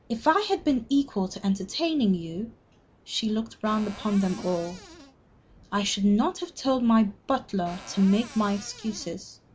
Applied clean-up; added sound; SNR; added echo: none; Cupboard open or close; 18 dB; none.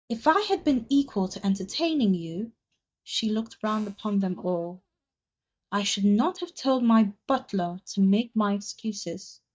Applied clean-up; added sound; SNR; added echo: neural mask model DeepFilterNet 3.